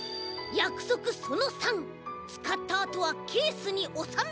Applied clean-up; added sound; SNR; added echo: none; none; none; none.